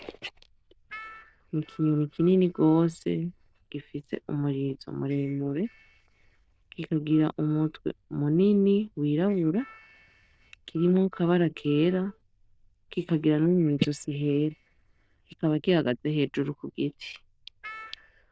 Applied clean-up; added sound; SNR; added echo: neural diffusion model UNIVERSE++.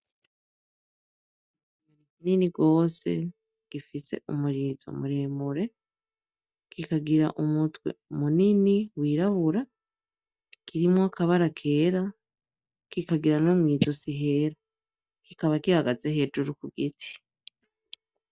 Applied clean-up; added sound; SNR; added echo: neural mask model DeepFilterNet 3.